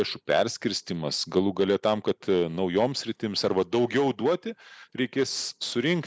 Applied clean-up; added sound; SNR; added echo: none; none; none; none.